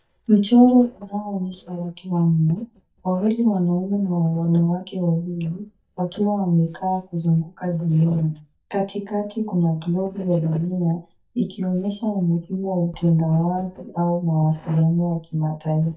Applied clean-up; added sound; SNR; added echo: neural mask model DeepFilterNet 3.